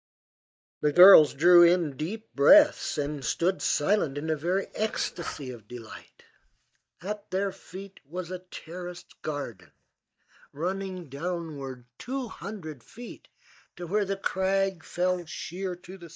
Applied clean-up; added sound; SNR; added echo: neural mask model DeepFilterNet 3.